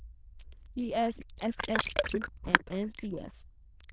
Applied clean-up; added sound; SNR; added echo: neural diffusion model UNIVERSE++.